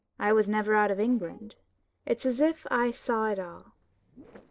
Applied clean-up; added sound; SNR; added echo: neural separator model SepFormer DNS4.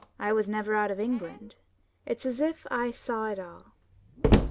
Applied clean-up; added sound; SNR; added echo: none; Slam; 1 dB; none.